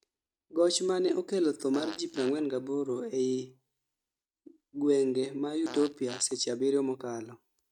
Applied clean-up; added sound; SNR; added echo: neural mask model RNNoise.